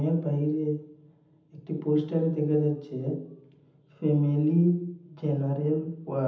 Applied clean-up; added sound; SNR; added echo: none; none; none; reverberation time 0.8 s.